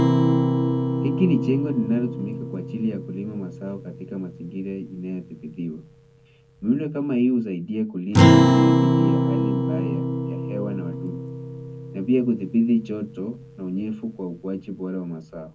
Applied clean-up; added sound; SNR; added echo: none; Acoustic guitar; -3 dB; reverberation time 0.4 s.